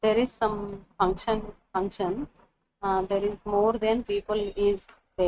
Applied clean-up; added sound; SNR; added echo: neural mask model RNNoise.